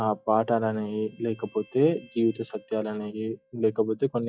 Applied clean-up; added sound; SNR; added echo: classical method log-MMSE.